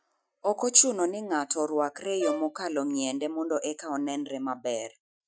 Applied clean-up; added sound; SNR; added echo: classical method Wiener filter.